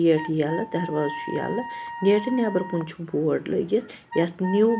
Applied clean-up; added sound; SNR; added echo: none; Wind instrument, woodwind instrument; 12 dB; none.